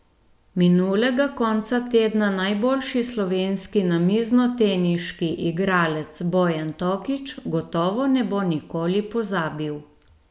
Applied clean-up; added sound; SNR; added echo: none; none; none; none.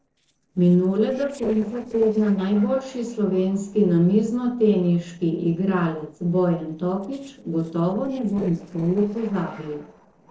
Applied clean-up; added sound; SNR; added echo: neural separator model SepFormer DNS4.